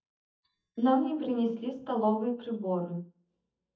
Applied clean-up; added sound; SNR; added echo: neural mask model DeepFilterNet 3.